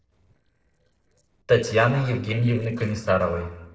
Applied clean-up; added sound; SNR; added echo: neural separator model SepFormer DNS4.